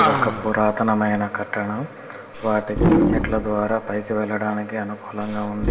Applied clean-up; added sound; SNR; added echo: none; Animal; 2 dB; reverberation time 1.3 s.